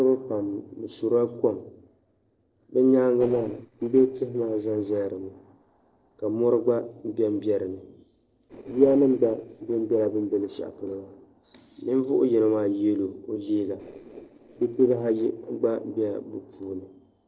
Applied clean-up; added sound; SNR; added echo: neural separator model SepFormer DNS4.